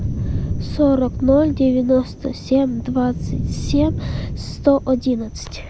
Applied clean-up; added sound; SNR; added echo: none; Thunder; 6 dB; none.